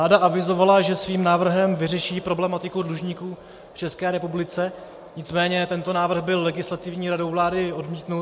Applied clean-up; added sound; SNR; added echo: none; none; none; none.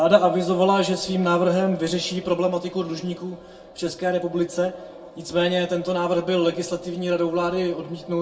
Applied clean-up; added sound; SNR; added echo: none; none; none; reverberation time 0.2 s.